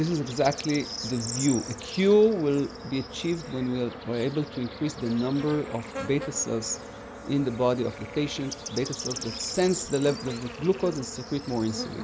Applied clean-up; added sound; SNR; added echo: none; Bird / Insect; 11 dB; none.